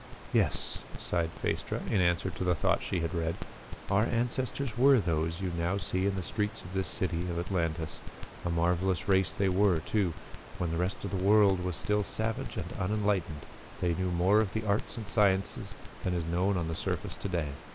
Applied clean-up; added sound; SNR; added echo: none; Crackle; 11 dB; none.